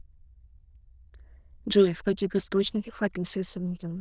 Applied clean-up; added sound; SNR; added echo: neural diffusion model UNIVERSE++.